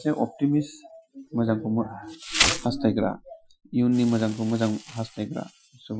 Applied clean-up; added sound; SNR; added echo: classical method Wiener filter.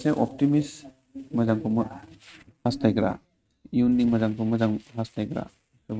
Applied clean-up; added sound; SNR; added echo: neural mask model RNNoise.